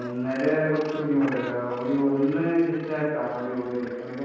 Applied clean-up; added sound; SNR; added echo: none; Gull, seagull; 18 dB; reverberation time 1.2 s.